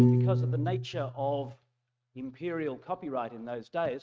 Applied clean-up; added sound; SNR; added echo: neural mask model RNNoise.